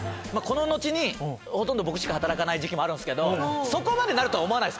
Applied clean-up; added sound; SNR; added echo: none; none; none; none.